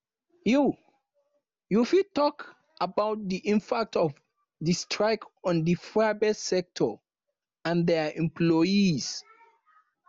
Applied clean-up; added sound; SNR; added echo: none; none; none; none.